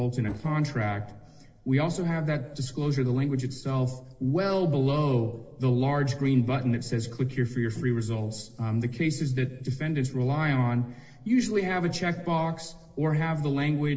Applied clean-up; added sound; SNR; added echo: neural separator model SepFormer DNS4.